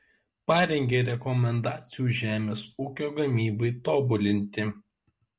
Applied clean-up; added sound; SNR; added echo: none; none; none; none.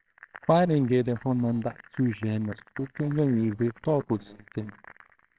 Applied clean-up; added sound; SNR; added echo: neural separator model SepFormer WHAMR!.